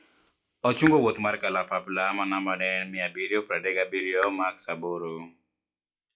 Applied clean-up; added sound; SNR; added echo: classical method log-MMSE.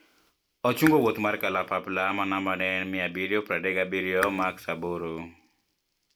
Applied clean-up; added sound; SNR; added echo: none; Raindrop / Drip; 9 dB; none.